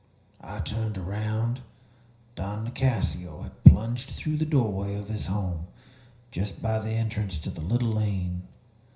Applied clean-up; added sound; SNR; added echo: none; none; none; reverberation time 0.5 s.